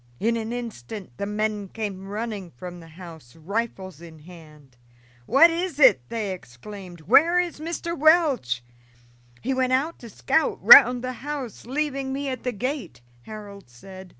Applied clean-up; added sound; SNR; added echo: none; none; none; none.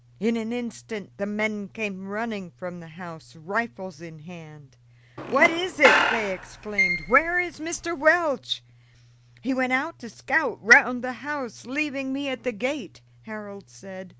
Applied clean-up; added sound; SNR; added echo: none; Squeak / Screech; 0 dB; none.